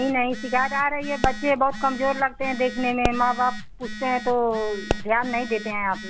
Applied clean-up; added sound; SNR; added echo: none; Explosion + Telephone; 7 dB; none.